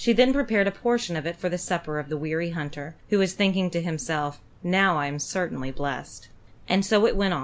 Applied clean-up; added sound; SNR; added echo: none; none; none; none.